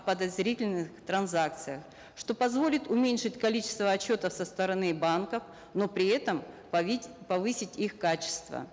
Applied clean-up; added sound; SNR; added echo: none; none; none; none.